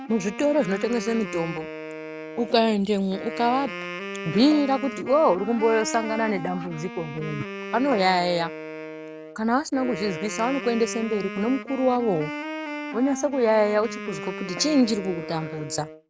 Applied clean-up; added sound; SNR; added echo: none; Wind instrument, woodwind instrument; 10 dB; none.